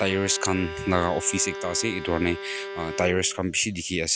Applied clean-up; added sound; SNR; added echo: none; Bowed string instrument; 10 dB; none.